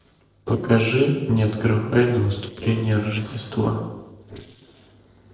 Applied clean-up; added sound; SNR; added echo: neural separator model SepFormer DNS4.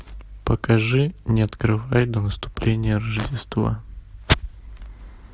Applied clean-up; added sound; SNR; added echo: none; none; none; none.